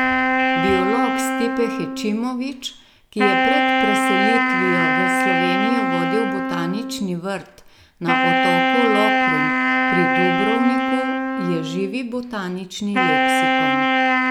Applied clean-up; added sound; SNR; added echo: none; Wind instrument, woodwind instrument; -5 dB; none.